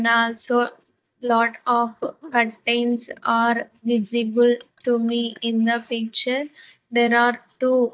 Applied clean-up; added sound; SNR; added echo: neural mask model DeepFilterNet 3.